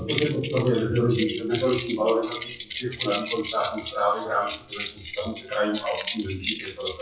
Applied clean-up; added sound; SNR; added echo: classical method WPE with log-MMSE.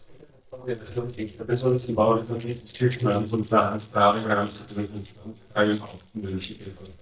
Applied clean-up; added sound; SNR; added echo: neural mask model DeepFilterNet 3.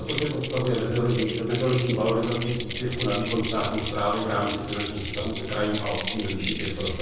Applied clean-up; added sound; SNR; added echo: none; Keys jangling; 8 dB; reverberation time 1.1 s.